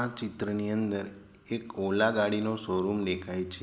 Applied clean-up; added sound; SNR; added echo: none; none; none; none.